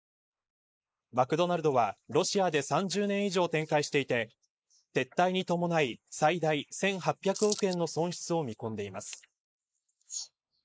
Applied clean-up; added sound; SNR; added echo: neural mask model Resemble Enhance denoiser.